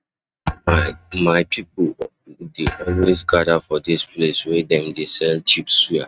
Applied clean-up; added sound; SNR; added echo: neural mask model RNNoise.